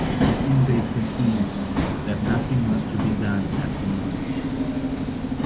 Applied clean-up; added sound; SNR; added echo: none; Subway, metro, underground; -1 dB; none.